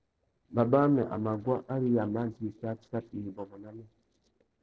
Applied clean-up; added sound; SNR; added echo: neural separator model SepFormer DNS4.